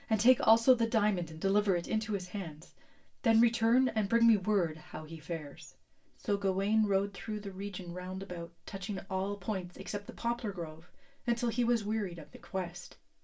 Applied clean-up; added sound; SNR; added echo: none; none; none; reverberation time 0.2 s.